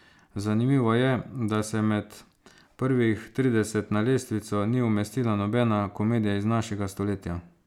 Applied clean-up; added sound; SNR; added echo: none; none; none; none.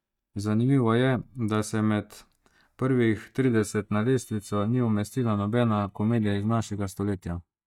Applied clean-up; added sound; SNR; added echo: neural mask model DeepFilterNet 3.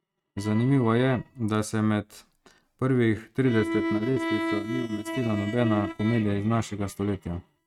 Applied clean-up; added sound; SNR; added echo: neural mask model RNNoise.